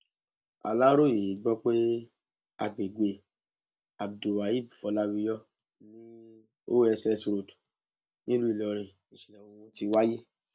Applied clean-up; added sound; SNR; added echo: none; none; none; none.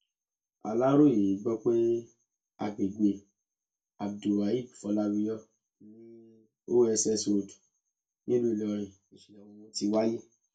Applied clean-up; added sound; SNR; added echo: none; none; none; reverberation time 0.2 s.